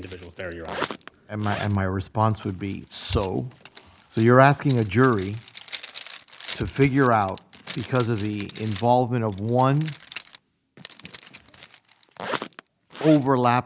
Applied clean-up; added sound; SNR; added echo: none; Zipper (clothing); 16 dB; none.